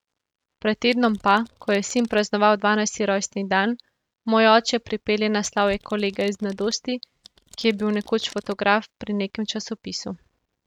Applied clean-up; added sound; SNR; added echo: neural mask model RNNoise.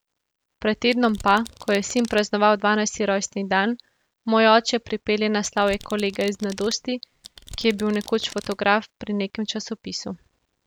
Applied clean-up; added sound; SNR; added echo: none; Domestic sounds, home sounds; 19 dB; none.